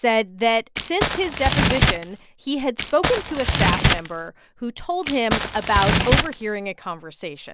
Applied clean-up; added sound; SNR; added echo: none; Crumpling, crinkling; -3 dB; none.